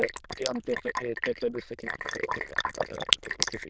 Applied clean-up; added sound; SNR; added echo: neural diffusion model UNIVERSE++.